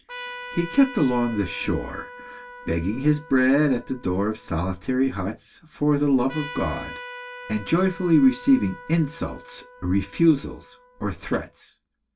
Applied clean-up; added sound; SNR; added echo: none; Trumpet; 17 dB; reverberation time 0.2 s.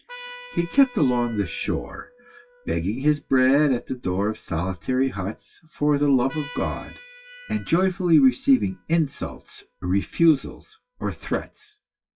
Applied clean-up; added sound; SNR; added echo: classical method WPE with log-MMSE.